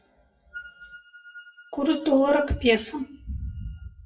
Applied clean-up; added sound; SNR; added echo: classical method WPE with log-MMSE.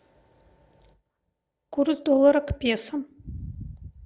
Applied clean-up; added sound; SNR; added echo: none; none; none; none.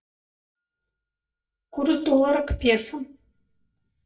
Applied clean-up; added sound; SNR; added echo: neural mask model DeepFilterNet 3.